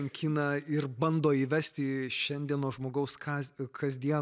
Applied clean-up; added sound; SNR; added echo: none; none; none; none.